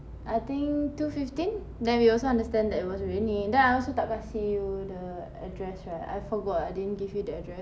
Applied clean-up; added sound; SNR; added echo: none; none; none; none.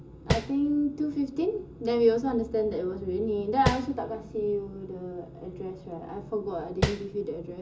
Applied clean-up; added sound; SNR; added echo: none; Tap; 1 dB; reverberation time 0.2 s.